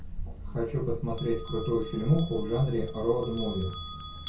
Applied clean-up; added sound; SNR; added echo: none; Bell; 12 dB; reverberation time 0.2 s.